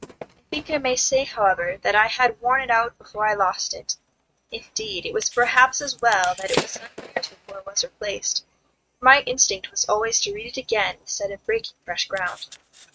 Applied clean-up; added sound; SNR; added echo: neural mask model RNNoise.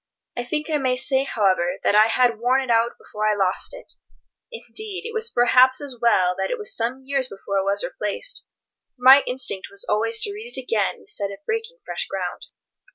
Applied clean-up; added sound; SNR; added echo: none; none; none; none.